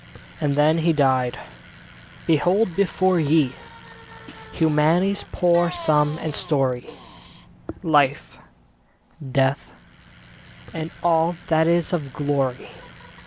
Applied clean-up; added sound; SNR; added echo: none; Bicycle + Hi-hat; 18 dB; none.